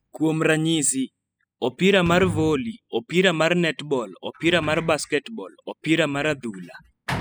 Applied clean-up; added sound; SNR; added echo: classical method spectral subtraction.